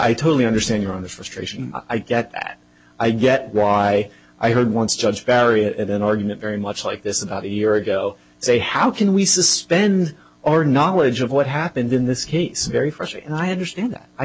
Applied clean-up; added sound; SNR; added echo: none; none; none; none.